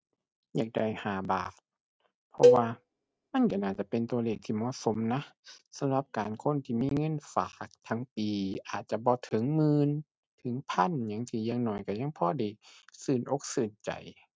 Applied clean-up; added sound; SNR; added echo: none; Cowbell; -4 dB; none.